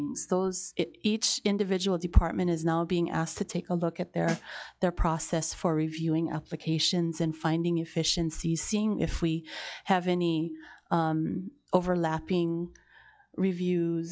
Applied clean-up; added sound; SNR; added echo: classical method log-MMSE.